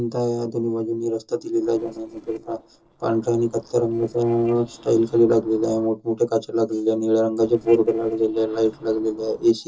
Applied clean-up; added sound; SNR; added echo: neural separator model SepFormer DNS4.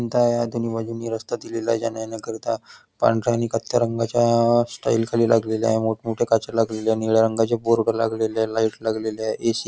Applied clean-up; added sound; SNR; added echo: none; none; none; none.